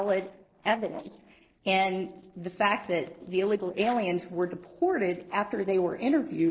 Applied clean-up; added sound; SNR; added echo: neural separator model SepFormer DNS4.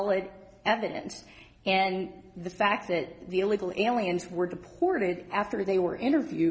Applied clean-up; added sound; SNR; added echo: none; none; none; none.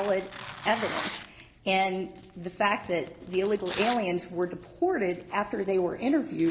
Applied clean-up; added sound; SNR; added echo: none; Tearing; 12 dB; none.